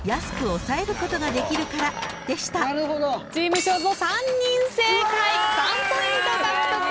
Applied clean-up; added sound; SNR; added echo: none; Livestock, farm animals, working animals; 13 dB; none.